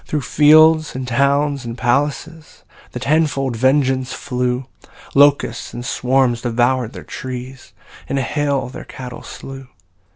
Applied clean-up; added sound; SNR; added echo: none; none; none; none.